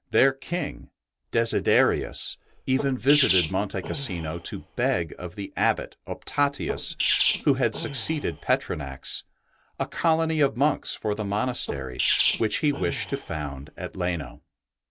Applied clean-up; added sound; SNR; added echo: none; Sneeze; 7 dB; none.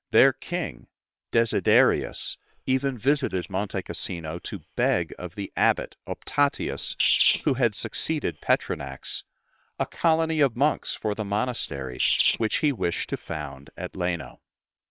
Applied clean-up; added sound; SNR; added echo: neural separator model SepFormer WHAM!.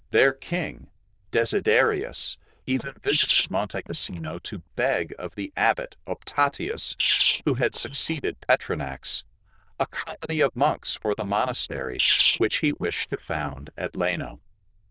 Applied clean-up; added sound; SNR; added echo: neural diffusion model UNIVERSE++.